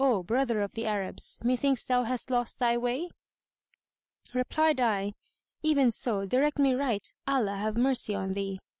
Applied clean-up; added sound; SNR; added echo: none; none; none; none.